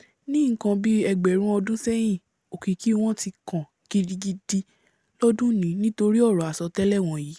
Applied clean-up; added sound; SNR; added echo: none; none; none; none.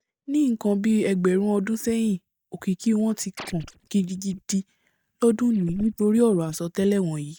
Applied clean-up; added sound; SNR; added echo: neural mask model DeepFilterNet 3.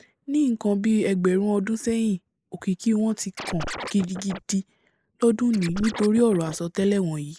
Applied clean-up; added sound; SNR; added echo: neural mask model Resemble Enhance denoiser.